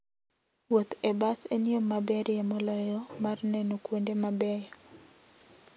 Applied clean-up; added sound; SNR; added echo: none; none; none; none.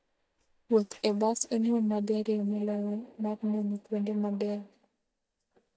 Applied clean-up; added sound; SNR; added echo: neural mask model DeepFilterNet 3.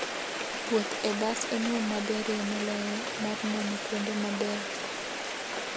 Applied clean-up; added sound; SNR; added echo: none; Rain; 2 dB; none.